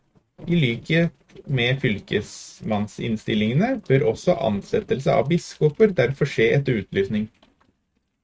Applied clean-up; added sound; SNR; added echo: neural mask model RNNoise.